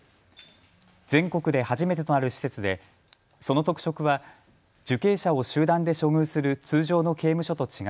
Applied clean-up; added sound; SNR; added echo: none; none; none; none.